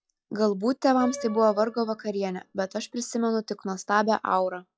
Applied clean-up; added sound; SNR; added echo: classical method log-MMSE.